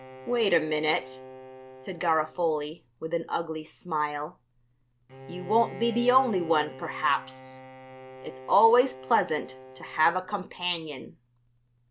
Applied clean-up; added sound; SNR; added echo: none; Bowed string instrument; 17 dB; none.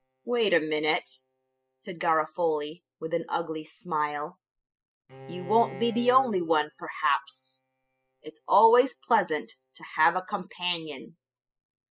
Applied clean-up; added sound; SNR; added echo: classical method spectral subtraction.